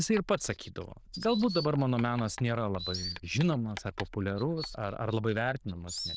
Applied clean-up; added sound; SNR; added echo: neural diffusion model UNIVERSE++.